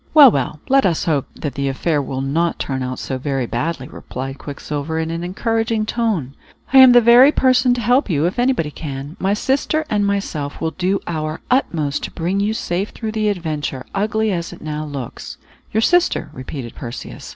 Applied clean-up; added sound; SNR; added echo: none; none; none; none.